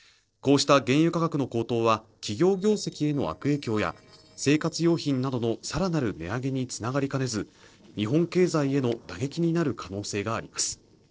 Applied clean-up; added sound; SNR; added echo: neural separator model SepFormer DNS4.